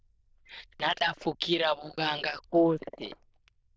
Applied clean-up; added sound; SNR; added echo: neural diffusion model UNIVERSE++.